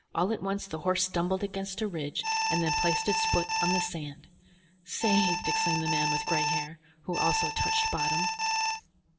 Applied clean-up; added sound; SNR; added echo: none; Alarm; -3 dB; reverberation time 0.5 s.